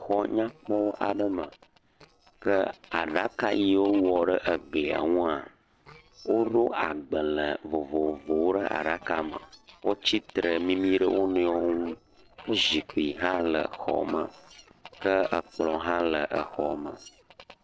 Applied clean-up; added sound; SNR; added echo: neural separator model SepFormer DNS4.